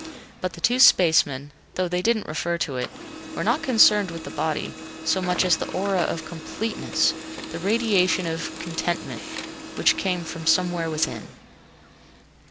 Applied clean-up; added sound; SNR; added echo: none; Printer; 11 dB; none.